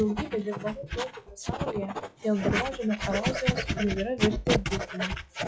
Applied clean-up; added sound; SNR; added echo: classical method log-MMSE.